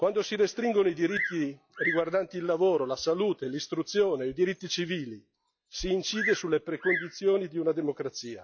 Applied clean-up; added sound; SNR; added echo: classical method log-MMSE.